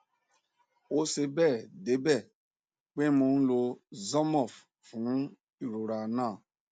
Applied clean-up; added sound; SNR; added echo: none; none; none; none.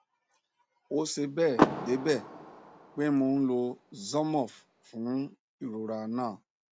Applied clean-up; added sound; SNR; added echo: none; Car; 3 dB; none.